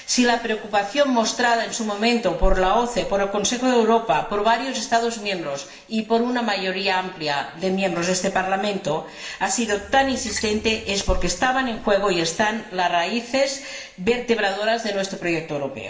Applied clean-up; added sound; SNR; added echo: none; Splash, splatter; 18 dB; reverberation time 0.8 s.